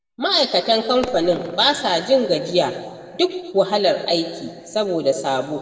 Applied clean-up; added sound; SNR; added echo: neural separator model SepFormer DNS4.